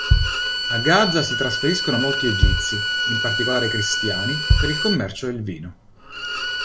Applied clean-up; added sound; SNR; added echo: none; Bowed string instrument + Bass drum; -3 dB; none.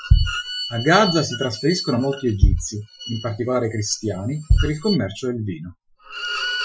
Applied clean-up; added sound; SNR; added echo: classical method Wiener filter.